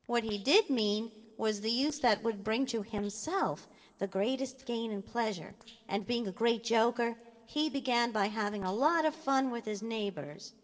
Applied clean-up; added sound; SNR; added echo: neural separator model SepFormer DNS4.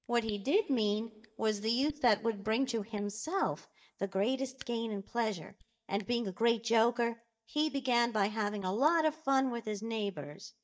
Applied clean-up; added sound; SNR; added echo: neural mask model DeepFilterNet 3.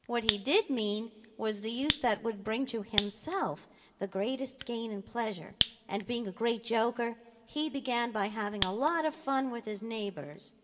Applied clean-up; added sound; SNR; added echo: none; Fire; 5 dB; reverberation time 1.7 s.